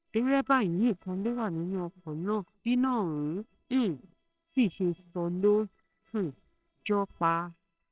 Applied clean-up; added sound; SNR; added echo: neural separator model SepFormer WHAMR!.